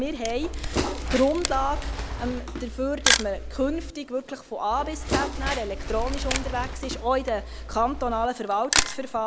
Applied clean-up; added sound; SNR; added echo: none; Camera + Bird; 1 dB; none.